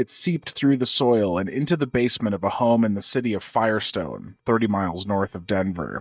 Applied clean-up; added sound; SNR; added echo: neural mask model DeepFilterNet 3.